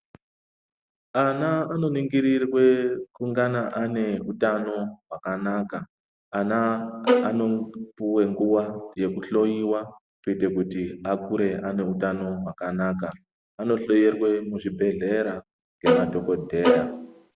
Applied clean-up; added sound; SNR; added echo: none; Bowed string instrument; -1 dB; none.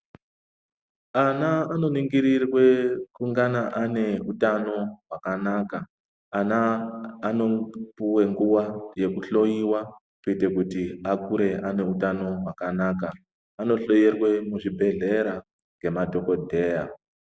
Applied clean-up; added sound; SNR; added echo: none; none; none; none.